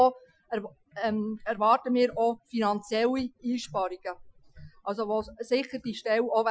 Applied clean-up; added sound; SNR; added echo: classical method Wiener filter.